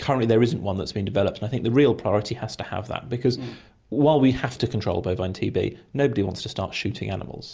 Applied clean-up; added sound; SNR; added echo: none; none; none; none.